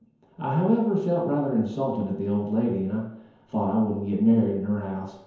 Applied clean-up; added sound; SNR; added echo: none; none; none; reverberation time 0.9 s.